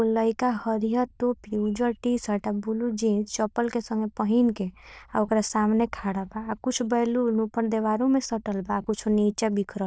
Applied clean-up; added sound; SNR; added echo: neural diffusion model UNIVERSE++.